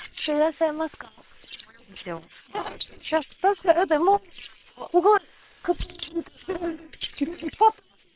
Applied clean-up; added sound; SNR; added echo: neural separator model SepFormer WHAM!.